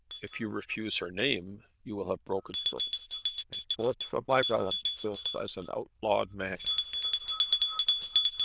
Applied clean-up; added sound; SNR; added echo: neural diffusion model UNIVERSE++.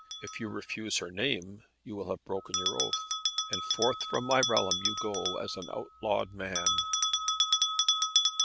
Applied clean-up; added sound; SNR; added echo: none; Bell; -2 dB; none.